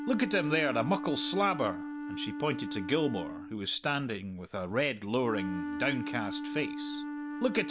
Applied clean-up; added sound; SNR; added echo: none; Wind instrument, woodwind instrument; 6 dB; none.